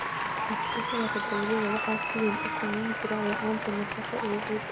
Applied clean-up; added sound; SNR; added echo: none; Applause; 0 dB; reverberation time 0.2 s.